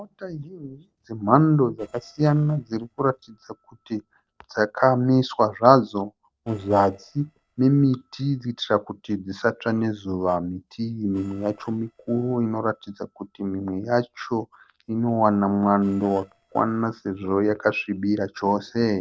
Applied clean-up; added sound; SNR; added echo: neural separator model SepFormer DNS4.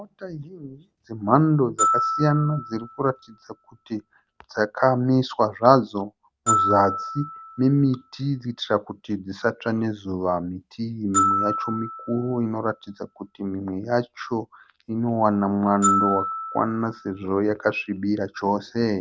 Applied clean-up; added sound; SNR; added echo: none; Glockenspiel; 6 dB; none.